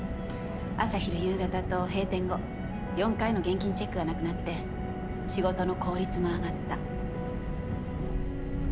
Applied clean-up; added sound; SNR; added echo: none; Car; 1 dB; none.